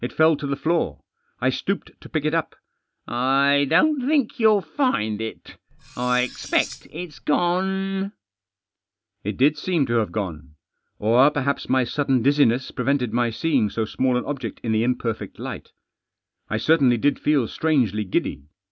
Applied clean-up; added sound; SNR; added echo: none; Cutlery, silverware; 18 dB; none.